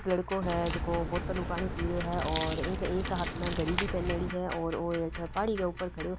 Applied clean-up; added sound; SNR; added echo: none; Crack + Tick-tock; 2 dB; none.